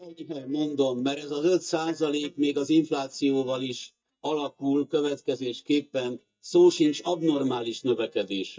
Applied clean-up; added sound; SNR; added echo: neural mask model DeepFilterNet 3.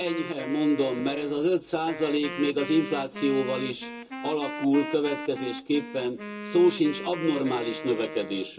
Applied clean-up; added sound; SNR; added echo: none; Wind instrument, woodwind instrument; 11 dB; reverberation time 0.2 s.